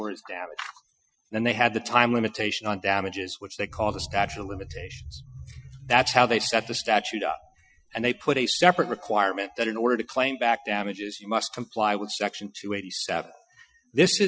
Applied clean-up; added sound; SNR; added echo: classical method Wiener filter.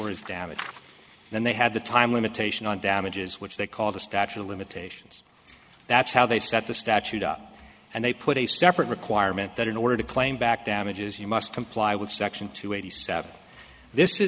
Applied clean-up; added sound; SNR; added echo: none; none; none; none.